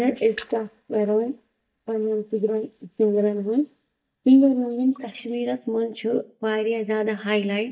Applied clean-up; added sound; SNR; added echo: neural mask model DeepFilterNet 3.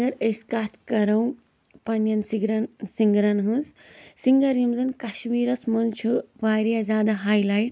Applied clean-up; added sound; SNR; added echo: none; none; none; none.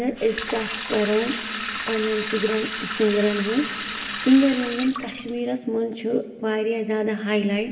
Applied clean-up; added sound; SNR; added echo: none; Sink (filling or washing) / Water tap, faucet; 9 dB; reverberation time 1.9 s.